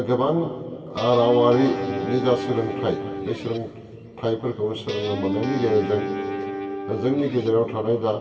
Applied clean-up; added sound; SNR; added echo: none; Guitar; 7 dB; reverberation time 2.4 s.